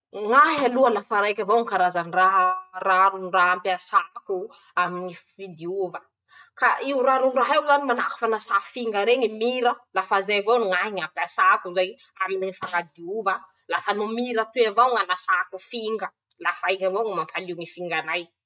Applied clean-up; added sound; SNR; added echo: neural mask model RNNoise.